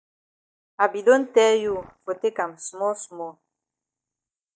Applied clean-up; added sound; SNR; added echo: neural mask model DeepFilterNet 3.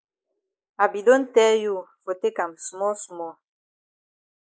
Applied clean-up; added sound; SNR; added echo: neural mask model Resemble Enhance denoiser.